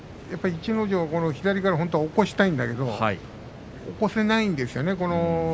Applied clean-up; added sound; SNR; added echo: none; none; none; none.